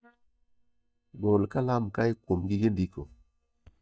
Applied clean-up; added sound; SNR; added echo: neural mask model DeepFilterNet 3.